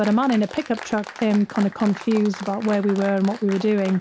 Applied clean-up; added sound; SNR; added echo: none; Applause; 16 dB; none.